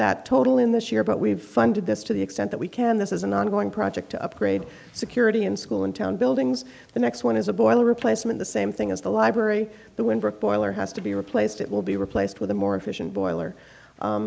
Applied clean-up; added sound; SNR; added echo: none; none; none; none.